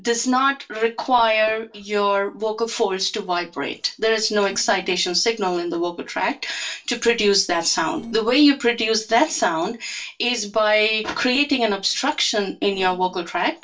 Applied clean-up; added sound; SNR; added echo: neural separator model SepFormer DNS4.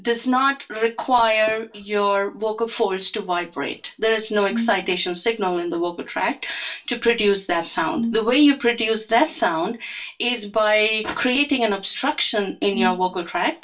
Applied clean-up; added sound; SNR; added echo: none; Brass instrument; 7 dB; reverberation time 0.2 s.